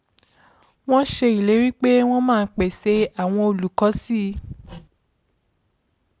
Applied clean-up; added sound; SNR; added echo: none; Hammer; 20 dB; none.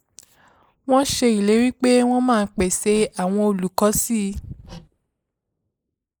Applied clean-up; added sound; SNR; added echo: neural mask model Resemble Enhance denoiser.